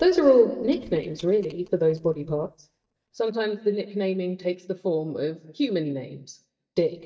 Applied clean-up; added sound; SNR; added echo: neural mask model DeepFilterNet 3.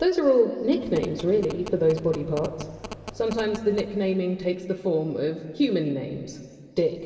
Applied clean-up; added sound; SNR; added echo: none; Telephone; 15 dB; reverberation time 2.8 s.